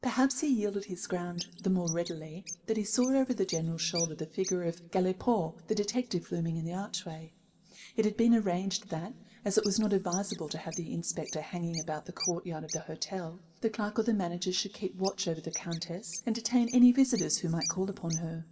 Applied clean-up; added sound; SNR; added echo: none; Bird; 12 dB; reverberation time 1.4 s.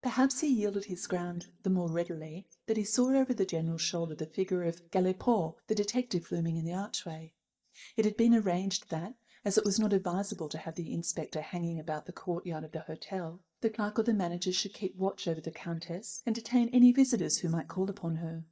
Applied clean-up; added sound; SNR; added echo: neural mask model DeepFilterNet 3.